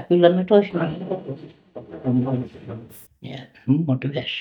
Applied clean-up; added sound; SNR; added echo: neural mask model DeepFilterNet 3.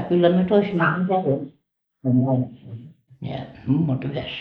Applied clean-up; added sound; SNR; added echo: neural mask model Resemble Enhance denoiser.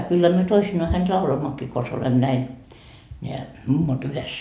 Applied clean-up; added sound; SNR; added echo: none; none; none; none.